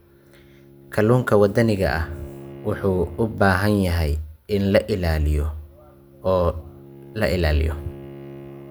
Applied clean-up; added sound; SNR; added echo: none; Bowed string instrument; 19 dB; none.